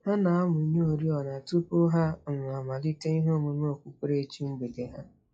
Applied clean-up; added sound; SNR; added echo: classical method log-MMSE.